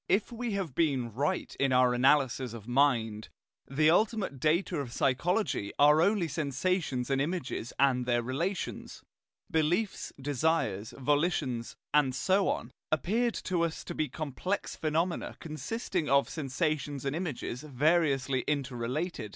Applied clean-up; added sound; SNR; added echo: none; none; none; none.